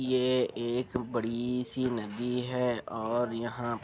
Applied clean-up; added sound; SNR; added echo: none; none; none; none.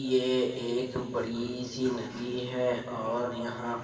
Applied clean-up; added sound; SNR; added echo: none; none; none; reverberation time 2.6 s.